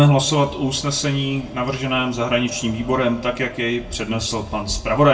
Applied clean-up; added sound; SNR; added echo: none; none; none; reverberation time 0.2 s.